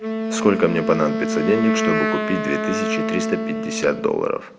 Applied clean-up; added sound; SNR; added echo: none; Wind instrument, woodwind instrument; 1 dB; none.